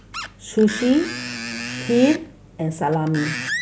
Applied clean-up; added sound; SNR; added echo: none; Screech; 9 dB; none.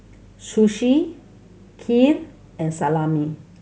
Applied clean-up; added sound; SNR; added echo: none; none; none; none.